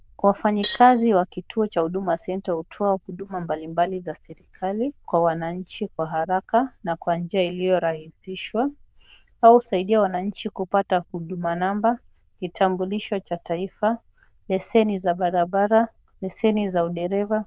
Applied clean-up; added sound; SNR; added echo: neural diffusion model UNIVERSE++.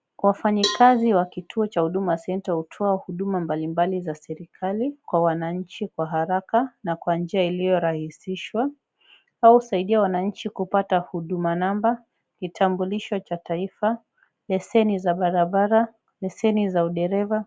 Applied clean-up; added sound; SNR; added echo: none; Cowbell; 10 dB; none.